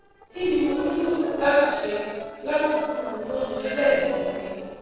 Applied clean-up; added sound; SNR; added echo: neural separator model SepFormer DNS4.